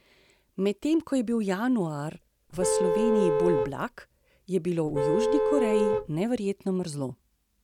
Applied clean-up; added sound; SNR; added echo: none; Vehicle horn, car horn, honking; -3 dB; none.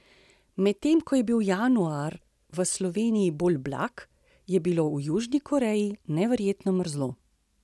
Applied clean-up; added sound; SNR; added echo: none; none; none; none.